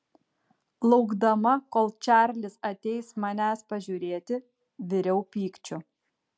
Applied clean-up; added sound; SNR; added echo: none; none; none; none.